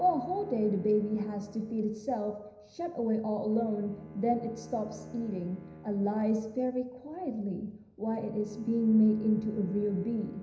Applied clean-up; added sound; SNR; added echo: none; Bowed string instrument; 18 dB; reverberation time 0.9 s.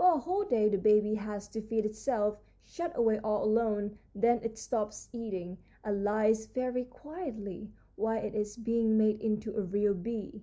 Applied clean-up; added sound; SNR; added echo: none; none; none; none.